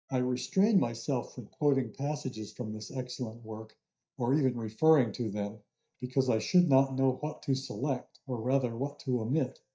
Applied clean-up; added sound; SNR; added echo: neural mask model DeepFilterNet 3.